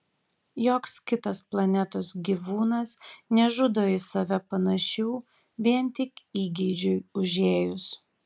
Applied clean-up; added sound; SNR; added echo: none; none; none; none.